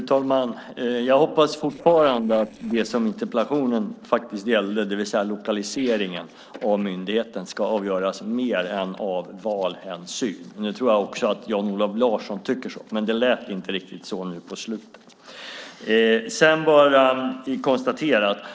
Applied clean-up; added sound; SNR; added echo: neural separator model SepFormer DNS4.